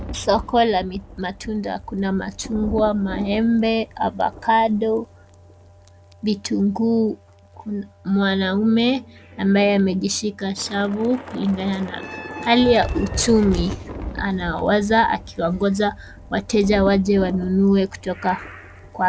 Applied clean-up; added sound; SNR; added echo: none; Thunder / Rain; 14 dB; none.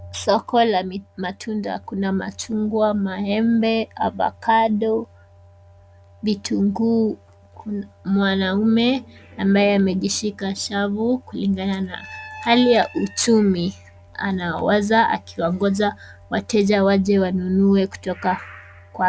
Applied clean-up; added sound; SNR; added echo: none; none; none; none.